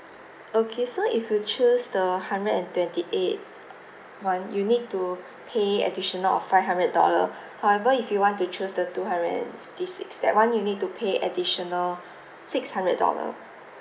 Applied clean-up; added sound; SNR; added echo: none; none; none; none.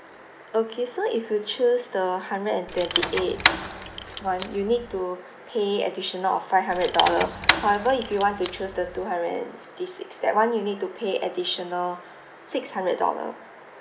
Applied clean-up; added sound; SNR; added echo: none; Rattle / Keys jangling; 3 dB; none.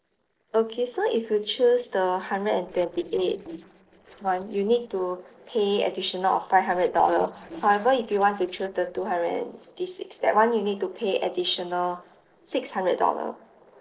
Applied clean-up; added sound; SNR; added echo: neural separator model SepFormer DNS4.